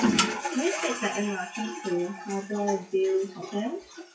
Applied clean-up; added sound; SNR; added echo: classical method WPE with log-MMSE.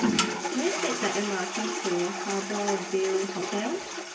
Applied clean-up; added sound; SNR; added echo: none; Toilet flush; 0 dB; reverberation time 0.3 s.